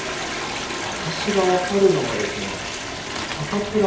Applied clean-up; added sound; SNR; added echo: none; Toilet flush; 5 dB; reverberation time 1.2 s.